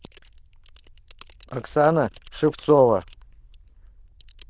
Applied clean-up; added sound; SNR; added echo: neural diffusion model UNIVERSE++.